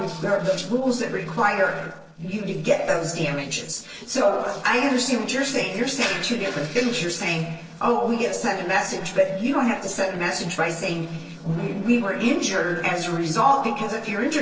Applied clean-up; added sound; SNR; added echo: neural separator model SepFormer DNS4.